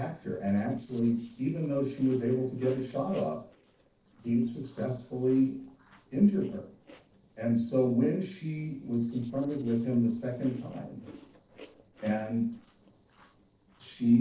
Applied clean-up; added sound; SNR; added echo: neural separator model SepFormer DNS4.